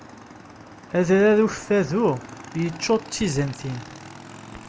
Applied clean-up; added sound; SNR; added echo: none; Motorcycle / Engine; 17 dB; none.